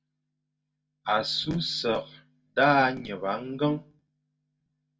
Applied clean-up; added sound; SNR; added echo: none; none; none; reverberation time 0.2 s.